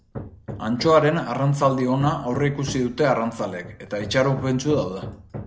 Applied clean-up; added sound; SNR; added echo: none; Hammer; 15 dB; none.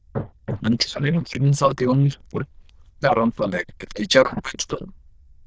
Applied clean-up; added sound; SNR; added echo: neural diffusion model UNIVERSE++.